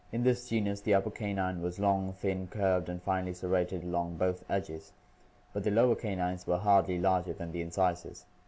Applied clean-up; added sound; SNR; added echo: none; none; none; none.